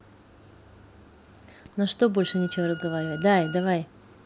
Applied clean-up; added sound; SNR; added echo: none; Wind instrument, woodwind instrument; 16 dB; none.